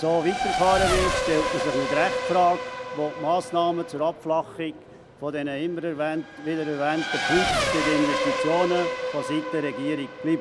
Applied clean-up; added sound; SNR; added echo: none; Race car, auto racing / Accelerating, revving, vroom; 3 dB; none.